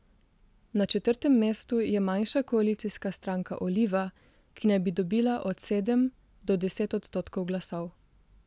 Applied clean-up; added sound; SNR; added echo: none; none; none; none.